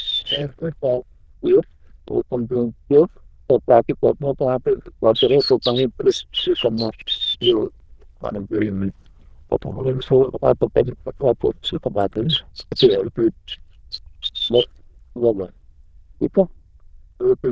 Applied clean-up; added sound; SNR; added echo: neural diffusion model UNIVERSE++.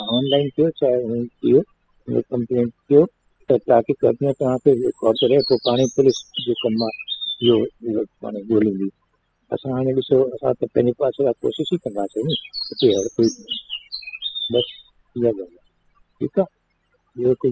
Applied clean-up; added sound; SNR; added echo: classical method spectral subtraction.